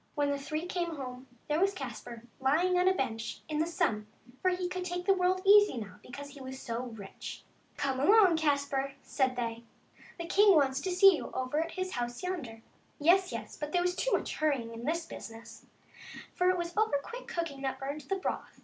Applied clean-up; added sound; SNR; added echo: none; none; none; none.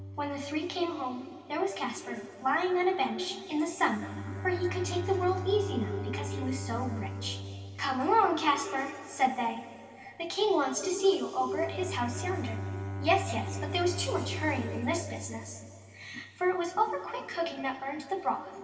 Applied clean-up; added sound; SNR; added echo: none; Bowed string instrument; 9 dB; reverberation time 2.5 s.